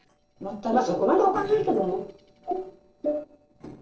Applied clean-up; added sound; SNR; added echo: neural separator model SepFormer DNS4.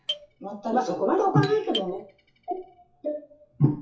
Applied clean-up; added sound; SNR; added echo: classical method WPE with log-MMSE.